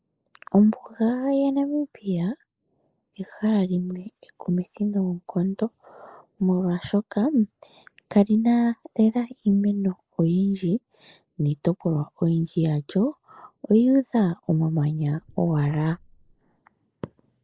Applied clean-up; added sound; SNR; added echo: neural mask model Resemble Enhance denoiser.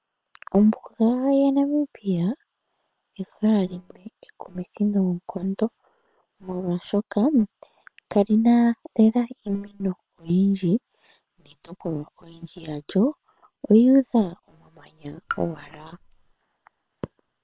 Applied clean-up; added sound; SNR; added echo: neural separator model SepFormer WHAM!.